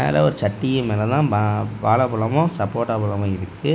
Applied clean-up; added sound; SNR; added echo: none; none; none; none.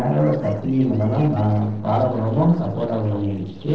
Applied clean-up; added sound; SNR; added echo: neural separator model SepFormer DNS4.